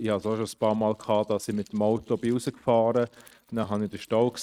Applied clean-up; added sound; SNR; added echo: neural mask model RNNoise.